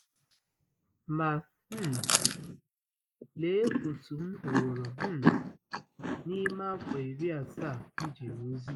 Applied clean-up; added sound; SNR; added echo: neural mask model Resemble Enhance denoiser.